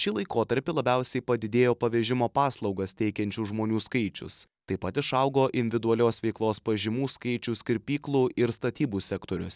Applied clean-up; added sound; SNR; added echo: none; none; none; none.